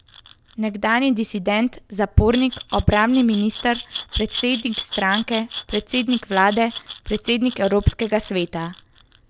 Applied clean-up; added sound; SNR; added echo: none; Glass; 14 dB; none.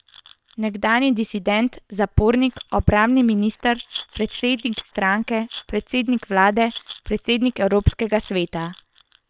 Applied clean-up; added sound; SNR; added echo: neural separator model SepFormer WHAM!.